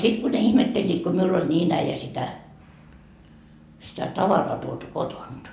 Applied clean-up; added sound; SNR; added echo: none; none; none; none.